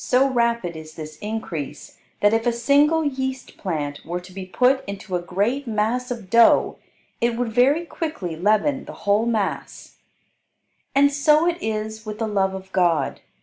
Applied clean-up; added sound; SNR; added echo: none; none; none; none.